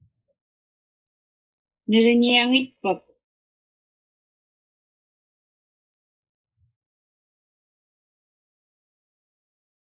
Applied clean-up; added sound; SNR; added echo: neural mask model Resemble Enhance denoiser.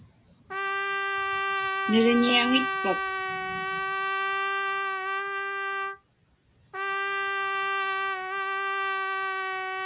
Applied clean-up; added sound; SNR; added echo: none; Trumpet; -3 dB; none.